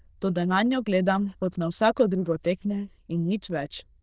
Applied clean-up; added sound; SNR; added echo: neural diffusion model UNIVERSE++.